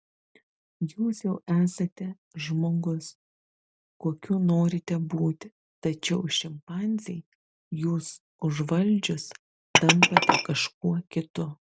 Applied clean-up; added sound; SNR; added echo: none; Glass; -2 dB; none.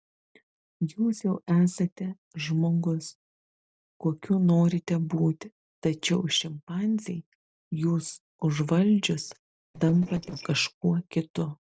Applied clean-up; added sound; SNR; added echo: neural separator model SepFormer DNS4.